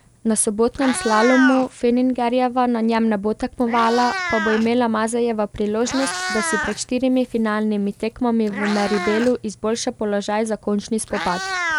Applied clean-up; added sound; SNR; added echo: none; Meow; 9 dB; none.